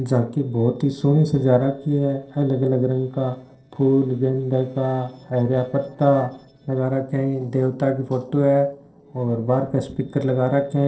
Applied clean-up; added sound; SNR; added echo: neural separator model SepFormer DNS4.